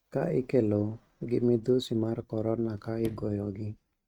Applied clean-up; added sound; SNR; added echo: neural mask model RNNoise.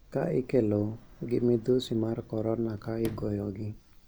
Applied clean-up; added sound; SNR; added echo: none; Sliding door; 20 dB; none.